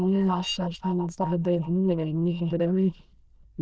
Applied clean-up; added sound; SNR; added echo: neural diffusion model UNIVERSE++.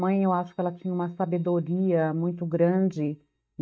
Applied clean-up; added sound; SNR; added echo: neural mask model DeepFilterNet 3.